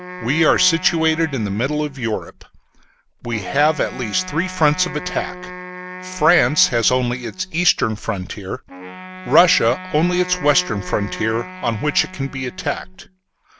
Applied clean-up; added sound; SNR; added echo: none; Wind instrument, woodwind instrument; 14 dB; none.